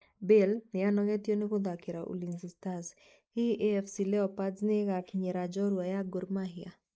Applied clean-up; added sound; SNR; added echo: neural mask model Resemble Enhance denoiser.